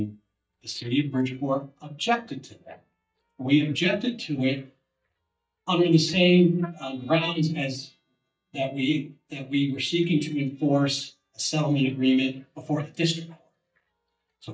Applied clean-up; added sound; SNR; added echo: neural mask model DeepFilterNet 3.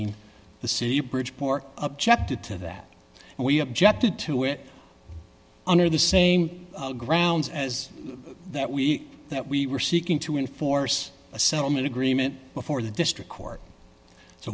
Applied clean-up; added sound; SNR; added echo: none; none; none; none.